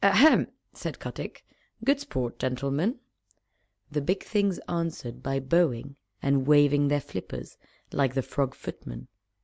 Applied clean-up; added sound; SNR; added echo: none; none; none; none.